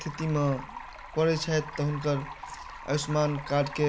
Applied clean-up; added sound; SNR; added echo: none; Stream; 13 dB; none.